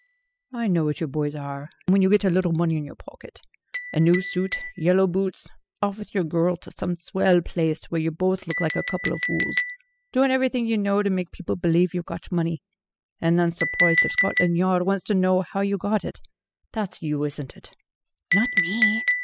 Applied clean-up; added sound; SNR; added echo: classical method spectral subtraction.